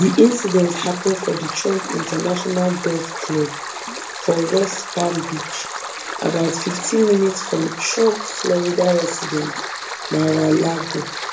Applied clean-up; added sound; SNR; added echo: none; Stream; 8 dB; reverberation time 0.3 s.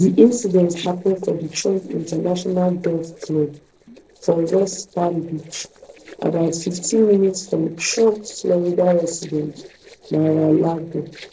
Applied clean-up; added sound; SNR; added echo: neural separator model SepFormer DNS4.